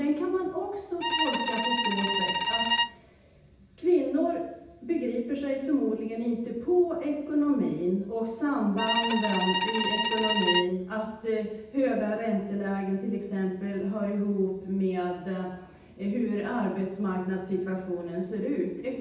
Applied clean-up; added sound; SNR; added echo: none; Bowed string instrument; 0 dB; reverberation time 0.9 s.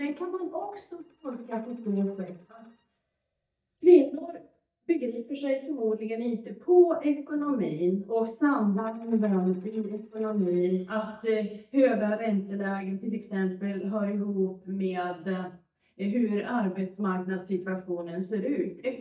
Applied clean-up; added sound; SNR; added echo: neural mask model DeepFilterNet 3.